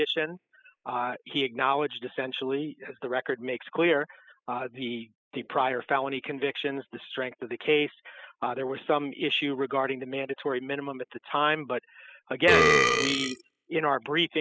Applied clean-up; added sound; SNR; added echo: classical method spectral subtraction.